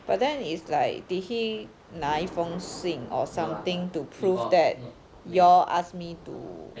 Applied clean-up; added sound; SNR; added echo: none; Thunder / Rain; 19 dB; none.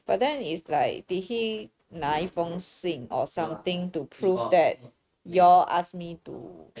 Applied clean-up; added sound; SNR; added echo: neural mask model RNNoise.